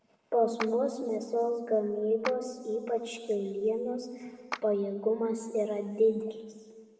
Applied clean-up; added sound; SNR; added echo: none; Clapping; 15 dB; reverberation time 1.6 s.